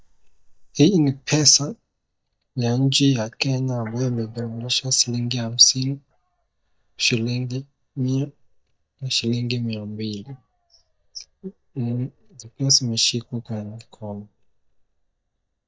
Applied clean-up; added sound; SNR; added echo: neural mask model DeepFilterNet 3.